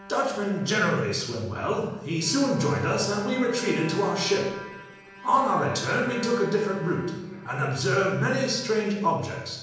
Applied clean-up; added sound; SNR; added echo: none; Bowed string instrument; 15 dB; reverberation time 1.0 s.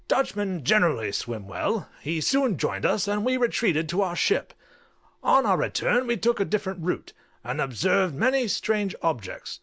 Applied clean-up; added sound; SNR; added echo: none; none; none; none.